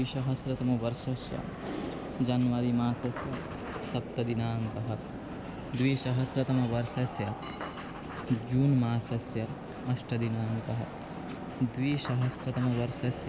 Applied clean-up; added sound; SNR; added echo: none; Writing; 19 dB; none.